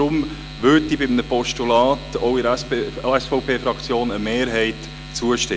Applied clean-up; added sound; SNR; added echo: none; none; none; none.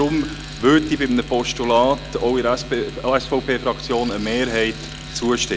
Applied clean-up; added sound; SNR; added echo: none; Bicycle; 20 dB; none.